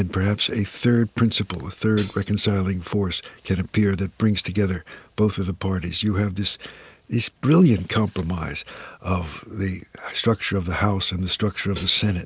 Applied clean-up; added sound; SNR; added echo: none; Hi-hat; 16 dB; none.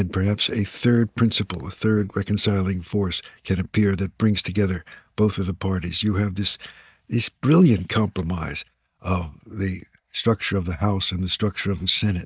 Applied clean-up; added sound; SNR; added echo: neural mask model DeepFilterNet 3.